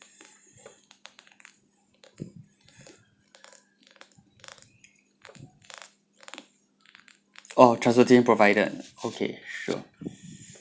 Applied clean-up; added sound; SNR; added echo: none; none; none; none.